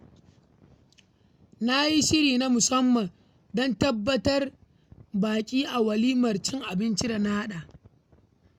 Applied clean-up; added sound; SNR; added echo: none; none; none; none.